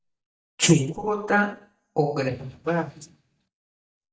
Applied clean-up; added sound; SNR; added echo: neural mask model DeepFilterNet 3.